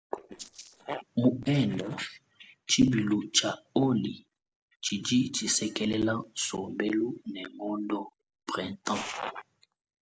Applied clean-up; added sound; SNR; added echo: neural separator model SepFormer DNS4.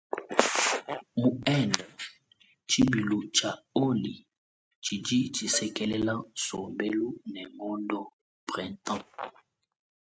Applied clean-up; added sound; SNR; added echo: neural mask model RNNoise.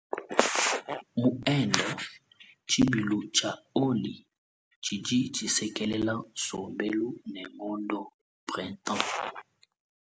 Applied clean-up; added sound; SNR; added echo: none; none; none; none.